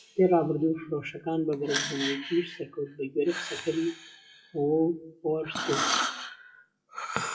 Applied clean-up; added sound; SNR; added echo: classical method WPE with log-MMSE.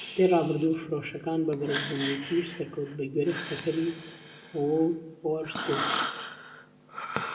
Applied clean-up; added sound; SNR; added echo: none; Breathing; 7 dB; reverberation time 1.1 s.